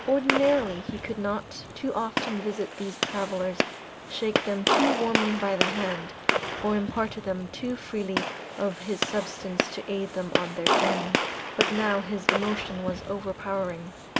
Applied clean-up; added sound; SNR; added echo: none; Gunshot, gunfire; 0 dB; none.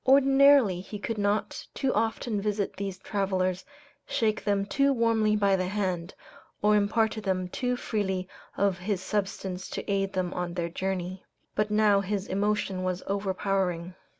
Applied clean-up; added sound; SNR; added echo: none; none; none; none.